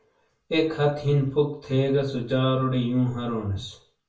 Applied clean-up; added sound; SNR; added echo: none; none; none; reverberation time 0.4 s.